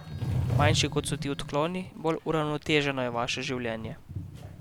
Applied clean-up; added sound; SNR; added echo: none; Sliding door; 3 dB; none.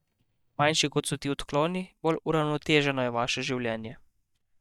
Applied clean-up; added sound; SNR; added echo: neural mask model DeepFilterNet 3.